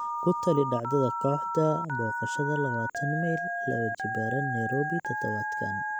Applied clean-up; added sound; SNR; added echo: none; Telephone; 2 dB; none.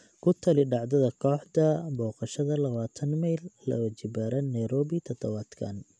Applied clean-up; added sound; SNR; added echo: none; none; none; none.